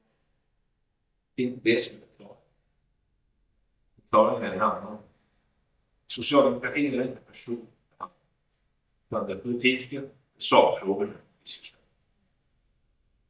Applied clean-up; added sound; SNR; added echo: neural mask model DeepFilterNet 3.